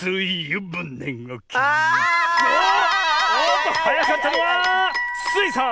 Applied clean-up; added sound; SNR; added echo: none; none; none; none.